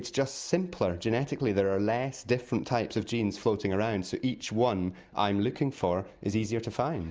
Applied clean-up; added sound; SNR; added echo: none; none; none; none.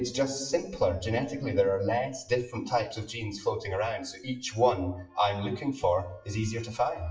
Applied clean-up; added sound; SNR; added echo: classical method WPE with log-MMSE.